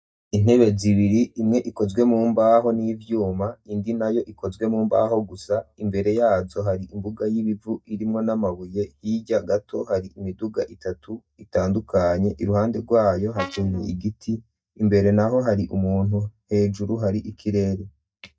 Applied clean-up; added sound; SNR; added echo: neural mask model DeepFilterNet 3.